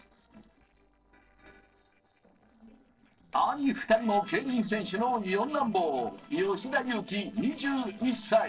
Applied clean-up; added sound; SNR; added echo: neural separator model SepFormer DNS4.